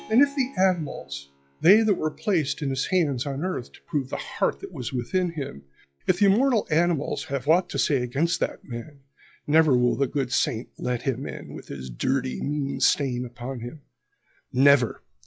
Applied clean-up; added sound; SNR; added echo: classical method log-MMSE.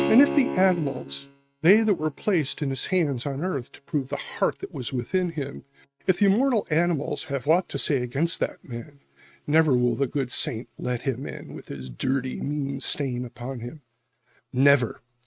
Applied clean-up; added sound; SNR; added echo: neural mask model RNNoise.